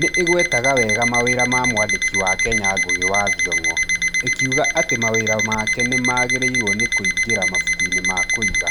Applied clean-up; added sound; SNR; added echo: none; Alarm; -4 dB; none.